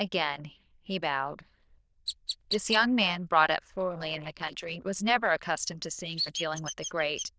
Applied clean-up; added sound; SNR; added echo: neural diffusion model UNIVERSE++.